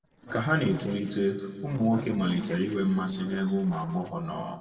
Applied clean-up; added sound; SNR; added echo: neural separator model SepFormer DNS4.